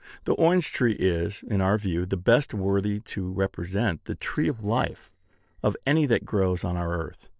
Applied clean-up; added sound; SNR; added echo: neural separator model SepFormer DNS4.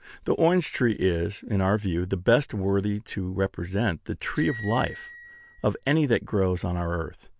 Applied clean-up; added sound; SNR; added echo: none; Bicycle bell; 17 dB; none.